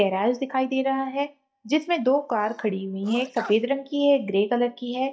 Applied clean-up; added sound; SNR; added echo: neural mask model DeepFilterNet 3.